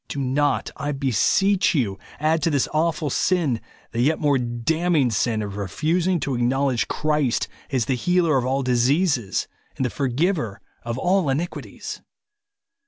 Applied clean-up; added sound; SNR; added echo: none; none; none; none.